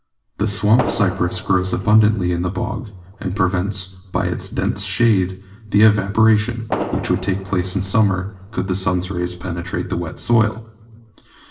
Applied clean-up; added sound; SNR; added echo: none; Fireworks; 12 dB; reverberation time 0.6 s.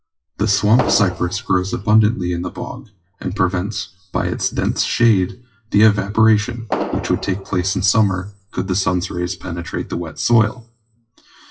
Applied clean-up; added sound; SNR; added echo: classical method WPE with log-MMSE.